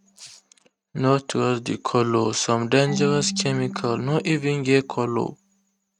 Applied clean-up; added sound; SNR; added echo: neural mask model RNNoise.